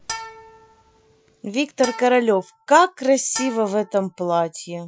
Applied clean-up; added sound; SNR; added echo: classical method Wiener filter.